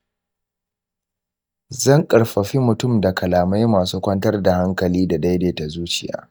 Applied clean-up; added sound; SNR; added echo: neural mask model DeepFilterNet 3.